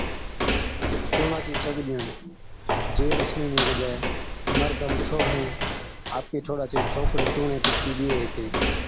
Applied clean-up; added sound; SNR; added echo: none; Walk, footsteps; -4 dB; none.